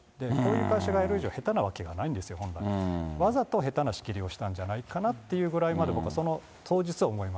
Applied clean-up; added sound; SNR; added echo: none; none; none; none.